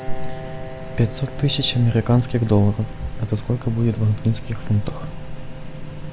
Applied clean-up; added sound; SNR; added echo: none; Piano; 19 dB; none.